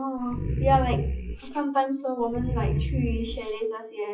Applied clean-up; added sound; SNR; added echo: classical method WPE with log-MMSE.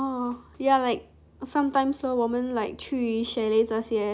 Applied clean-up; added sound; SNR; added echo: none; none; none; none.